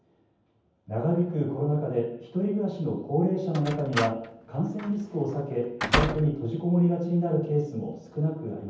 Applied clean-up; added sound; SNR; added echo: none; Slam; 5 dB; reverberation time 0.9 s.